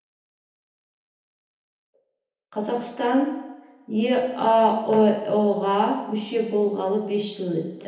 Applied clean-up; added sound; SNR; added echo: none; none; none; reverberation time 0.9 s.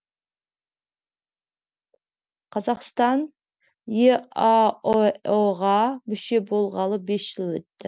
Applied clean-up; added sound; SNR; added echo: none; none; none; none.